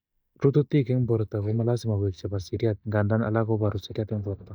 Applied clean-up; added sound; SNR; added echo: neural mask model DeepFilterNet 3.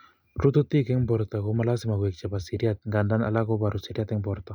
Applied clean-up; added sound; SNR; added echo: none; none; none; none.